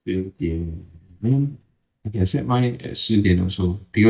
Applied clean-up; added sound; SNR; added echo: neural mask model DeepFilterNet 3.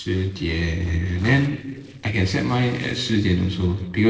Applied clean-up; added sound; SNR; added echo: neural separator model SepFormer DNS4.